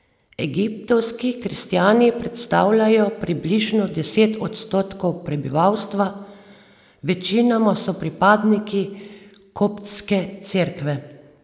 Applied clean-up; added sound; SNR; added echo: none; none; none; none.